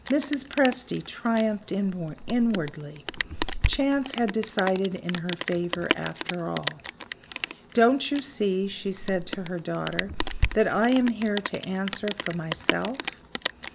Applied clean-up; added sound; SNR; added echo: none; Rain; 6 dB; none.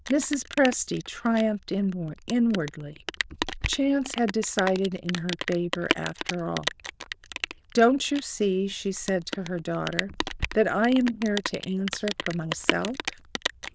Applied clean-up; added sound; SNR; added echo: neural diffusion model UNIVERSE++.